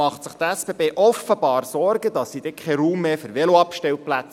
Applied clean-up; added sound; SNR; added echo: none; none; none; none.